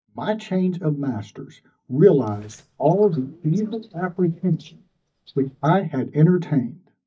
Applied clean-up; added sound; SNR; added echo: neural mask model DeepFilterNet 3.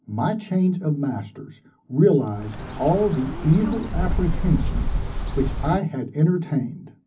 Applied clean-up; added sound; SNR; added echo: none; Bird; 2 dB; reverberation time 0.4 s.